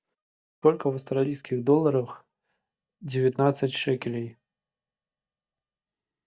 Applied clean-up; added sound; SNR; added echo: neural mask model DeepFilterNet 3.